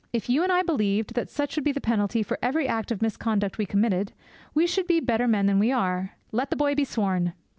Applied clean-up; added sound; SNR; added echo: none; none; none; none.